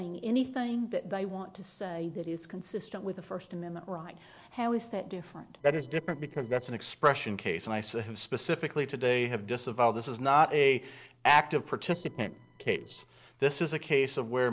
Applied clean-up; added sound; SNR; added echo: neural separator model SepFormer DNS4.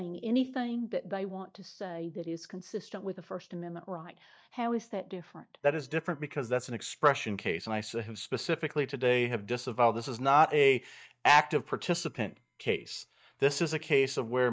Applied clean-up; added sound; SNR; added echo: neural mask model DeepFilterNet 3.